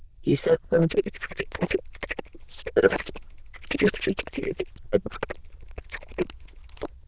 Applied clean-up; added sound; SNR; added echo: neural diffusion model UNIVERSE++.